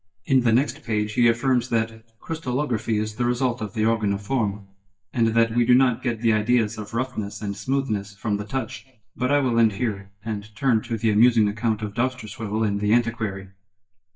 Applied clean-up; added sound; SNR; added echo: neural mask model DeepFilterNet 3.